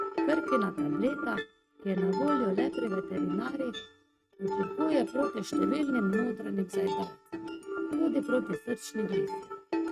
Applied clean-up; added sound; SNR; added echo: neural mask model RNNoise.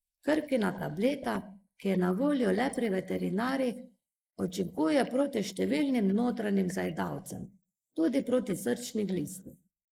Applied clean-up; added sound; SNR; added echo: neural mask model Resemble Enhance denoiser.